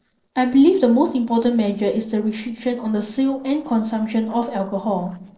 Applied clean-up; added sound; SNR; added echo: neural separator model SepFormer DNS4.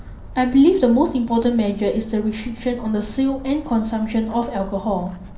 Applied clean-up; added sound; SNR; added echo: none; Walk, footsteps; 16 dB; reverberation time 0.6 s.